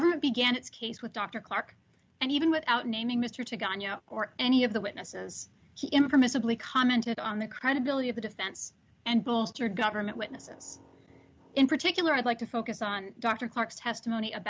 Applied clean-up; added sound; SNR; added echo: none; none; none; none.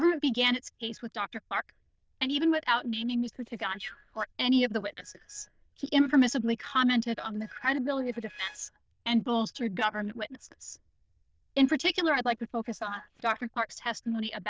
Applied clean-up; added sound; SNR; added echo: neural diffusion model UNIVERSE++.